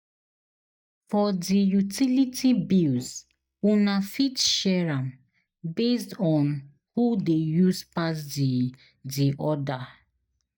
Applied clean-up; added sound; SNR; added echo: neural mask model DeepFilterNet 3.